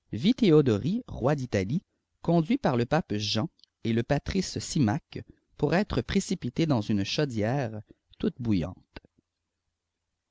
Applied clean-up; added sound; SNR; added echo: none; none; none; none.